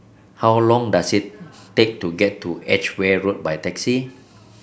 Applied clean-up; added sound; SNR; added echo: none; none; none; none.